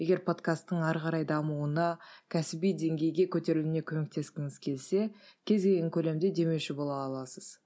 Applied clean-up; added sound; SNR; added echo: none; none; none; none.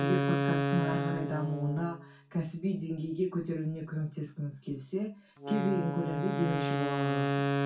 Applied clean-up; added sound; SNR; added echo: none; Wind instrument, woodwind instrument; 0 dB; reverberation time 0.2 s.